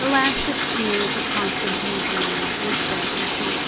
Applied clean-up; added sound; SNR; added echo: none; Bathtub (filling or washing); -3 dB; none.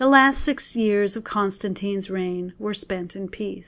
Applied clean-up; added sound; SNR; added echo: none; none; none; none.